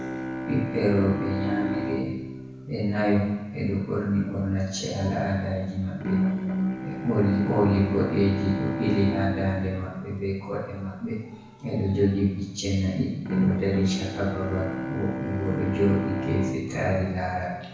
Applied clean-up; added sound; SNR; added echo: none; Bowed string instrument; 6 dB; reverberation time 1.0 s.